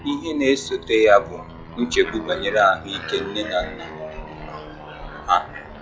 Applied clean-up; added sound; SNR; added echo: classical method log-MMSE.